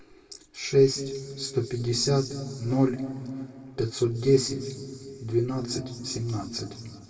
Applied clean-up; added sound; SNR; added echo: none; none; none; reverberation time 2.1 s.